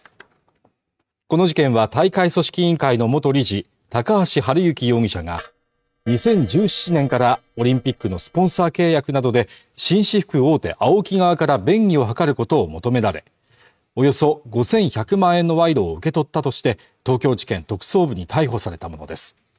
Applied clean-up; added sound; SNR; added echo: neural mask model RNNoise.